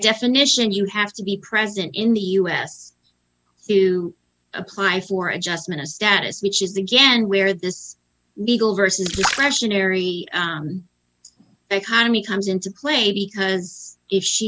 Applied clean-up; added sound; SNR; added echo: none; Splash, splatter; 8 dB; none.